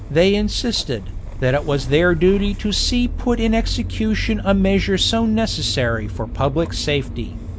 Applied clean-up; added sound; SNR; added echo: none; Engine starting / Motor vehicle (road); 7 dB; none.